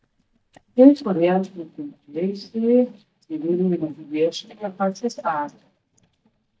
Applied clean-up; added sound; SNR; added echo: neural mask model DeepFilterNet 3.